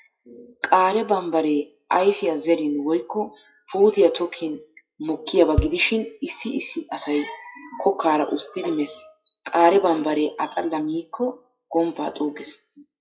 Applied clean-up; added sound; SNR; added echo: classical method WPE with log-MMSE.